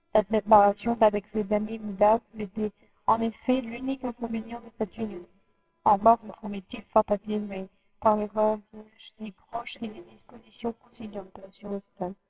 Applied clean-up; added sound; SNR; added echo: neural separator model SepFormer WHAMR!.